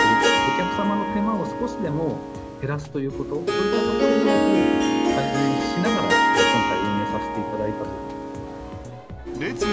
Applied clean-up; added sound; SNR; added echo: none; Harp; -5 dB; none.